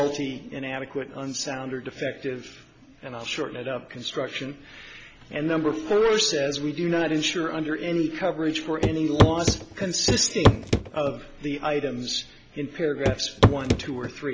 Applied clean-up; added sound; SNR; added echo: none; Walk, footsteps / Run / Wood; -4 dB; none.